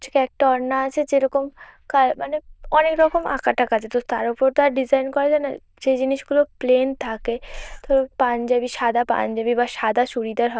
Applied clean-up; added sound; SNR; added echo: neural diffusion model UNIVERSE++.